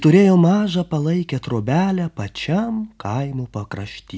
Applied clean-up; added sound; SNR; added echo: none; none; none; none.